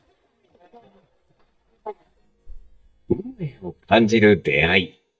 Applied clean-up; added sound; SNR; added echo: neural mask model DeepFilterNet 3.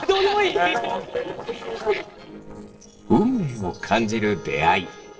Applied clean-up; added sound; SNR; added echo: neural separator model SepFormer DNS4.